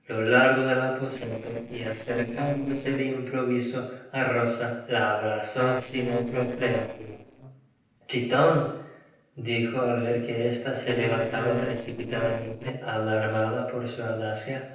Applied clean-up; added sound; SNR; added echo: neural separator model SepFormer DNS4.